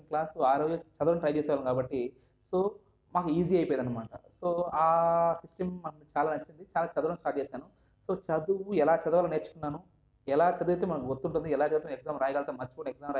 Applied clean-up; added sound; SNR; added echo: none; none; none; none.